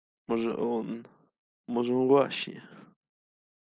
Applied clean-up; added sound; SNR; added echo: none; none; none; none.